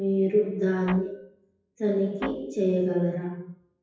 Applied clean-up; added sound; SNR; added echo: classical method WPE with log-MMSE.